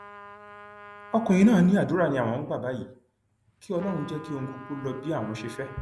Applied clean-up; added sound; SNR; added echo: none; Trumpet; 20 dB; none.